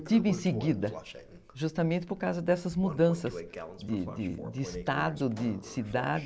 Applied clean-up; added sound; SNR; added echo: none; Toilet flush; 14 dB; none.